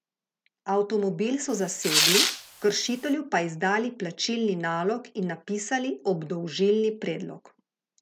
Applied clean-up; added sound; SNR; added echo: none; Tearing; -1 dB; none.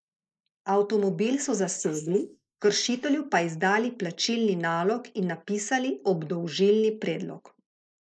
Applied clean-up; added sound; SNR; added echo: neural mask model Resemble Enhance denoiser.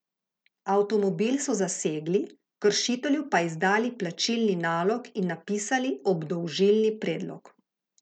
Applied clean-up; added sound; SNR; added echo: none; none; none; none.